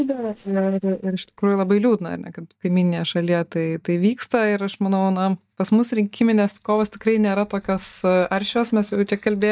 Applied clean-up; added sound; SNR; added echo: neural mask model DeepFilterNet 3.